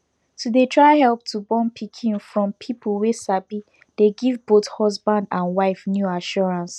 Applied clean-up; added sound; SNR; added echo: none; none; none; none.